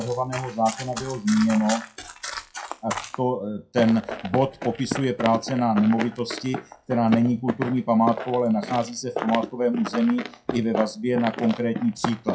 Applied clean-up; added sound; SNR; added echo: classical method WPE with log-MMSE.